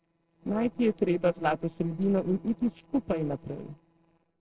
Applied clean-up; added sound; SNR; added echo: neural separator model SepFormer DNS4.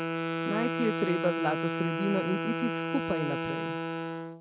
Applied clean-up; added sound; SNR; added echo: none; Wind instrument, woodwind instrument; 0 dB; none.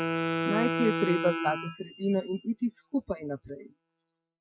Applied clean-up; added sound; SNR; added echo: classical method Wiener filter.